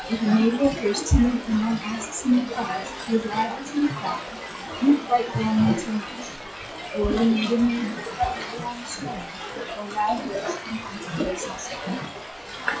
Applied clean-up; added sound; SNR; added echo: classical method WPE with log-MMSE.